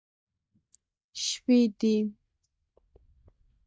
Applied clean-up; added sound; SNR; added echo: neural mask model DeepFilterNet 3.